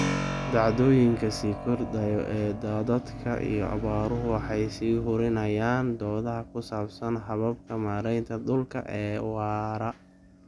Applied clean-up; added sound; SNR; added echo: none; Keyboard (musical); 11 dB; none.